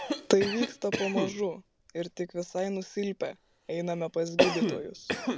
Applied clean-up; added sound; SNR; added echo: none; Cough; 2 dB; none.